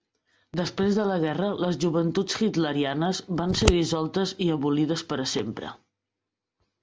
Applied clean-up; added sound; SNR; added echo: none; Scissors; 2 dB; none.